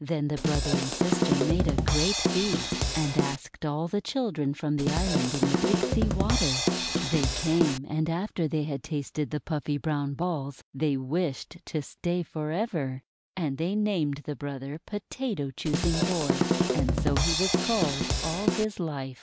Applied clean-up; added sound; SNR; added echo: none; Drum kit; -3 dB; none.